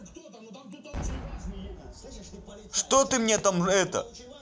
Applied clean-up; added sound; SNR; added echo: none; Cheering / Fireworks; 13 dB; none.